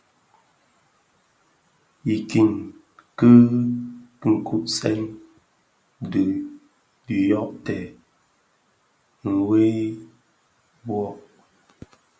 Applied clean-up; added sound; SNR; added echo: none; none; none; none.